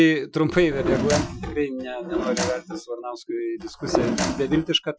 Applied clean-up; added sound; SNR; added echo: classical method Wiener filter.